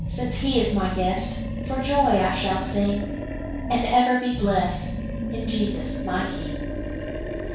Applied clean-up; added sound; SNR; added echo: none; Animal; 4 dB; reverberation time 0.6 s.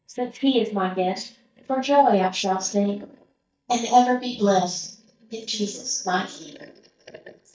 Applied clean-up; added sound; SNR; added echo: neural mask model DeepFilterNet 3.